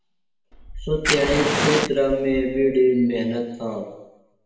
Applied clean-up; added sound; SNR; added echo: none; Fire; 3 dB; reverberation time 1.0 s.